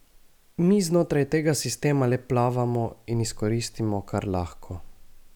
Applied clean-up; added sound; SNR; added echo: none; none; none; none.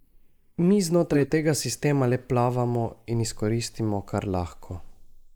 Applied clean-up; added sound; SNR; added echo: neural mask model Resemble Enhance denoiser.